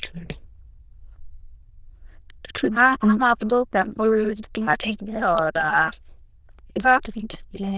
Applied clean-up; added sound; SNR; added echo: neural diffusion model UNIVERSE++.